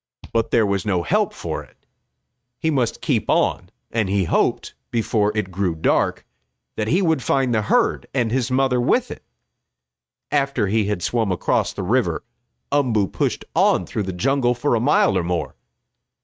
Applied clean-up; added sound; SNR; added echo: neural mask model RNNoise.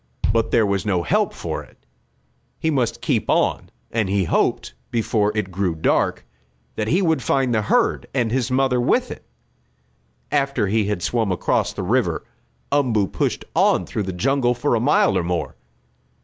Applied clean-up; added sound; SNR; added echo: none; Bass drum; 7 dB; none.